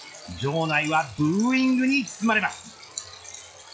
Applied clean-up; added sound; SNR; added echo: classical method log-MMSE.